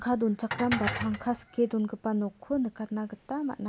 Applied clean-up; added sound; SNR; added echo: none; Dishes, pots, and pans; 4 dB; none.